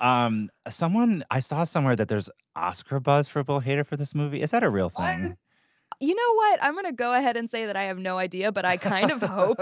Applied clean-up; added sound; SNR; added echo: none; none; none; none.